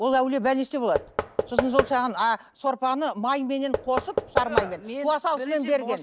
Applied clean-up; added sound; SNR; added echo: none; Knock / Wood; 5 dB; none.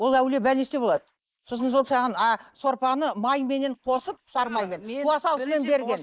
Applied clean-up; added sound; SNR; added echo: neural mask model Resemble Enhance denoiser.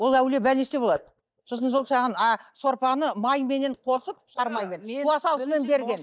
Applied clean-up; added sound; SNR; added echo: neural mask model DeepFilterNet 3.